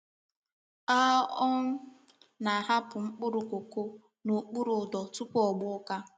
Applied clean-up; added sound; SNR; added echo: none; none; none; none.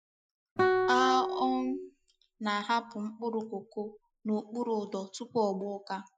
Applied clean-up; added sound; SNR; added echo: classical method Wiener filter.